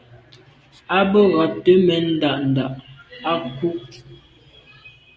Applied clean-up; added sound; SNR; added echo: none; none; none; none.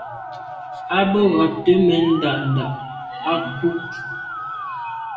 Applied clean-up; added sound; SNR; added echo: none; Musical instrument; 10 dB; reverberation time 0.9 s.